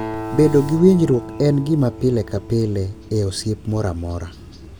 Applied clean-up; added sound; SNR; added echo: none; Acoustic guitar; 14 dB; none.